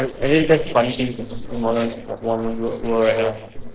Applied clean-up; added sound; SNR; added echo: neural separator model SepFormer DNS4.